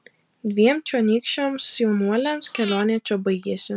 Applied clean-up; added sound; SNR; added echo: none; Breathing; 17 dB; none.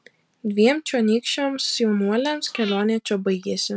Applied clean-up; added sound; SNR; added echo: neural mask model RNNoise.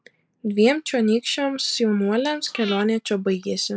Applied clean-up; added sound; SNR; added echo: neural mask model Resemble Enhance denoiser.